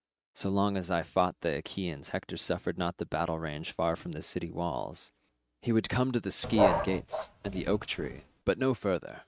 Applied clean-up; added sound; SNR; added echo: neural mask model RNNoise.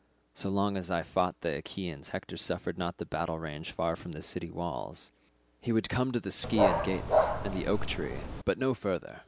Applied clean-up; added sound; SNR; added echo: none; Dog; -4 dB; none.